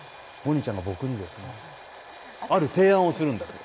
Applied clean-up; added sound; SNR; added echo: none; Domestic sounds, home sounds; 18 dB; none.